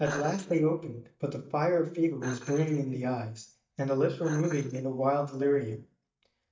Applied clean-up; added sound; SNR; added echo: neural mask model DeepFilterNet 3.